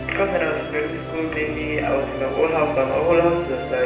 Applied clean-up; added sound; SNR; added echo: none; Musical instrument; 8 dB; reverberation time 0.8 s.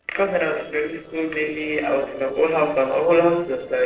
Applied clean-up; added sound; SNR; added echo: neural separator model SepFormer DNS4.